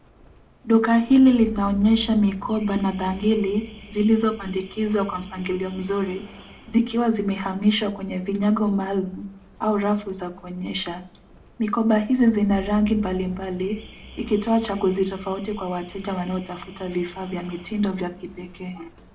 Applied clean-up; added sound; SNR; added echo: none; Alarm / Car; 20 dB; reverberation time 0.3 s.